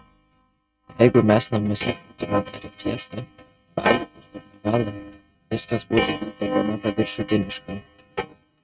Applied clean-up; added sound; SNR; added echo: neural mask model RNNoise.